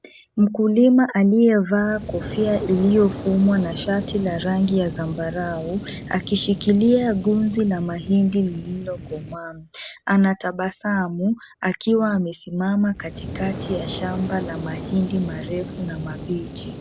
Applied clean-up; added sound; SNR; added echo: none; Fire; 13 dB; none.